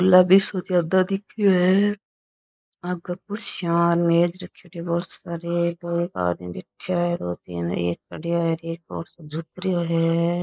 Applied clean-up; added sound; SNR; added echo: neural mask model Resemble Enhance denoiser.